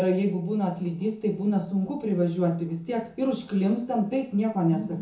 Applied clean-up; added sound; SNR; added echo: none; none; none; reverberation time 0.6 s.